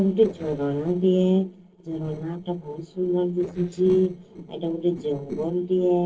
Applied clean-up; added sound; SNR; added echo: neural separator model SepFormer DNS4.